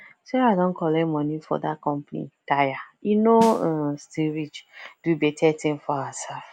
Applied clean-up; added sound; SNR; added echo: none; Snare drum; 16 dB; none.